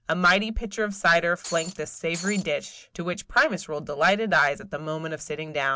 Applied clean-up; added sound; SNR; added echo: none; Shatter; 13 dB; none.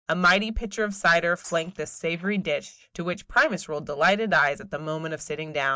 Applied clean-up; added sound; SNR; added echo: neural mask model DeepFilterNet 3.